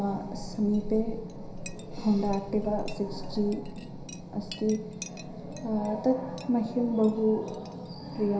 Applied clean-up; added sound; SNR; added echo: none; Chink, clink; 12 dB; reverberation time 0.5 s.